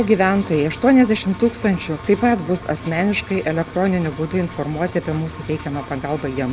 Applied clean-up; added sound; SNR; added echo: none; Engine; 14 dB; none.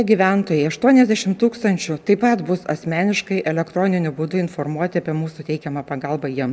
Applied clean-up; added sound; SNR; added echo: none; none; none; none.